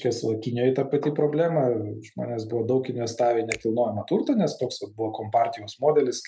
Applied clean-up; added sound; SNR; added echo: none; Finger snapping; 17 dB; none.